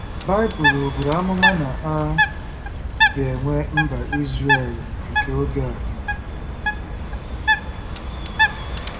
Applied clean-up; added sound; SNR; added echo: none; Bird; -3 dB; reverberation time 0.9 s.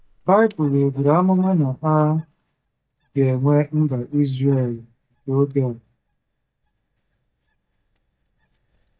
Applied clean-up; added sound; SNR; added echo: neural mask model DeepFilterNet 3.